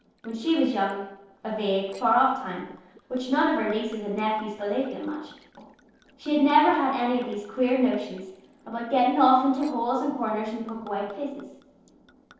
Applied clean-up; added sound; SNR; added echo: neural separator model SepFormer DNS4.